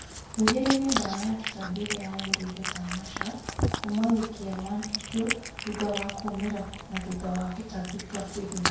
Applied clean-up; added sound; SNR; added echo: none; Cat; 3 dB; reverberation time 0.5 s.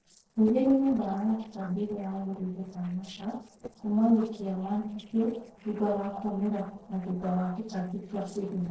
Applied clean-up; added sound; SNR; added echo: neural separator model SepFormer DNS4.